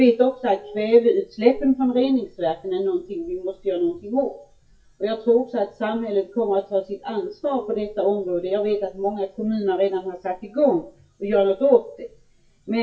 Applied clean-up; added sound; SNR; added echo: classical method WPE with log-MMSE.